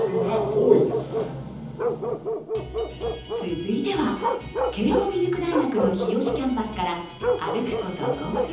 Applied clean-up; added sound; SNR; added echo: none; Bark; 3 dB; reverberation time 1.3 s.